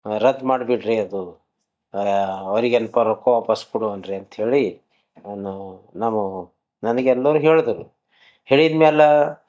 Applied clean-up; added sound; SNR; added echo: neural mask model DeepFilterNet 3.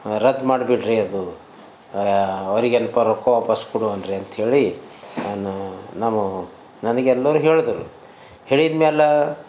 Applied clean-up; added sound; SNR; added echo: none; none; none; none.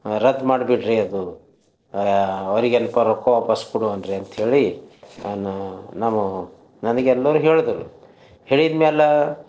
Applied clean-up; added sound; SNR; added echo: neural separator model SepFormer DNS4.